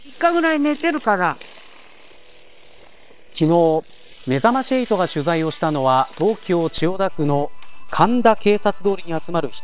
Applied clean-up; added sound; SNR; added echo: neural separator model SepFormer WHAM!.